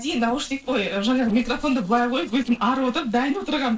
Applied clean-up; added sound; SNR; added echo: neural separator model SepFormer DNS4.